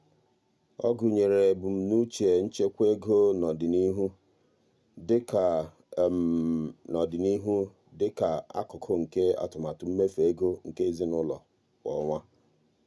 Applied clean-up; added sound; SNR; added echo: none; none; none; none.